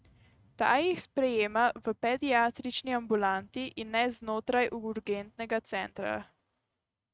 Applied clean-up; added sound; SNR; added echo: neural mask model RNNoise.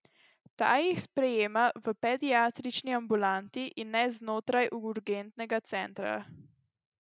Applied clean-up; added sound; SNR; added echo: none; none; none; none.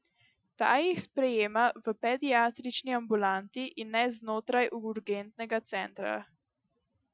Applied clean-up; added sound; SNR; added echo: classical method Wiener filter.